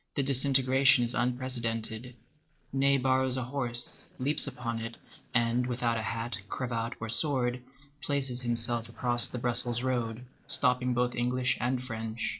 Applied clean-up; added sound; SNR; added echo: neural separator model SepFormer DNS4.